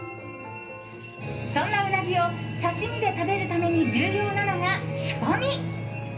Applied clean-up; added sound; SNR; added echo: none; Train; 15 dB; reverberation time 0.3 s.